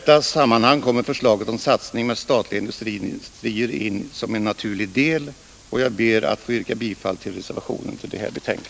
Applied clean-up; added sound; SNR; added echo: none; none; none; none.